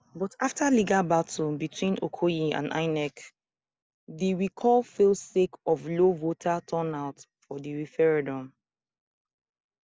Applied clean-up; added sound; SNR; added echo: none; none; none; none.